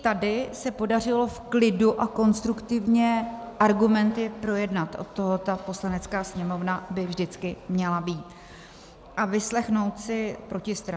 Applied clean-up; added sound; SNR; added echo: none; none; none; none.